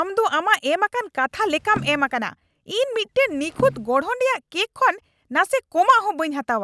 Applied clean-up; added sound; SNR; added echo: none; Percussion; 15 dB; none.